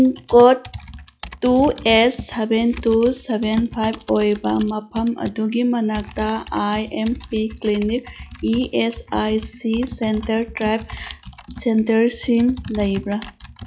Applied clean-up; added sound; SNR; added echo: classical method log-MMSE.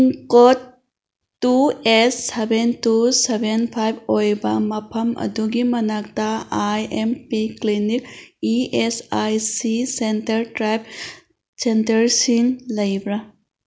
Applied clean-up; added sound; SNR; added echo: none; none; none; none.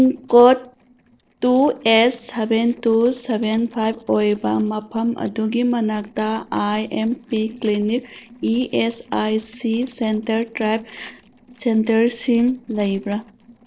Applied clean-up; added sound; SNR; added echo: neural separator model SepFormer DNS4.